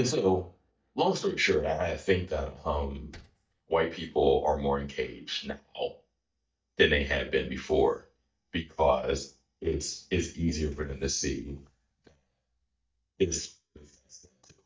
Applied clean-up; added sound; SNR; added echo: neural mask model DeepFilterNet 3.